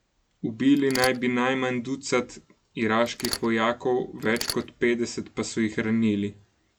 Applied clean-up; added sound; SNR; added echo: none; Mechanisms; 8 dB; none.